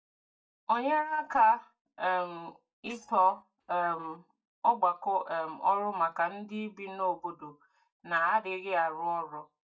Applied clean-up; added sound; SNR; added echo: neural mask model DeepFilterNet 3.